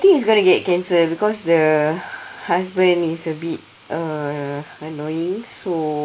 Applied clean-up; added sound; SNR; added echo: none; none; none; none.